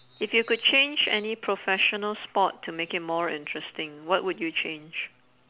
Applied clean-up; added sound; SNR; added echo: none; none; none; none.